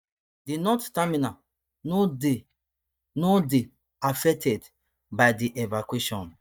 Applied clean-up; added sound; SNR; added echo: neural mask model DeepFilterNet 3.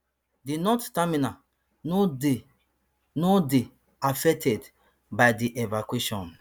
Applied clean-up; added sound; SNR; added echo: none; none; none; none.